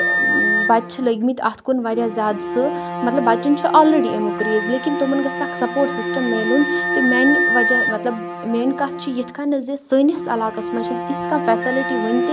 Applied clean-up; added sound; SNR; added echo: none; Bowed string instrument + Wind instrument, woodwind instrument; 3 dB; none.